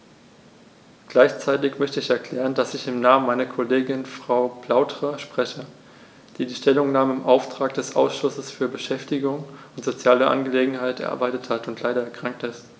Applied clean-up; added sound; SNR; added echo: none; none; none; none.